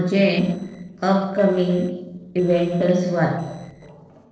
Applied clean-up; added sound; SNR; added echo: neural separator model SepFormer DNS4.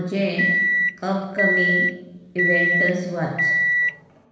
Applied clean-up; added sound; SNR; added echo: none; Microwave oven; -4 dB; reverberation time 1.1 s.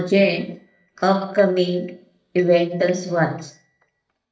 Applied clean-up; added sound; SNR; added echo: neural mask model DeepFilterNet 3.